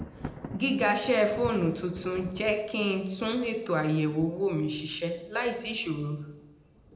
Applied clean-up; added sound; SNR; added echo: none; Thunder; 16 dB; reverberation time 0.7 s.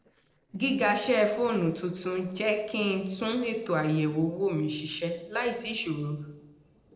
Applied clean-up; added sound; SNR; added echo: neural separator model SepFormer DNS4.